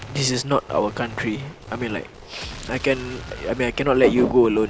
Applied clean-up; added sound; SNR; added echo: none; Gunshot, gunfire; 15 dB; none.